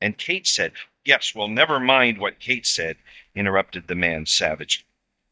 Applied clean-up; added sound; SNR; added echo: neural mask model DeepFilterNet 3.